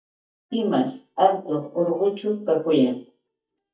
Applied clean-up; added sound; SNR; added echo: neural mask model DeepFilterNet 3.